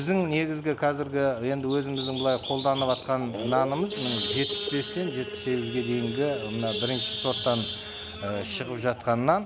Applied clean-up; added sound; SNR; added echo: none; Idling / Sawing / Accelerating, revving, vroom + Bird; 8 dB; none.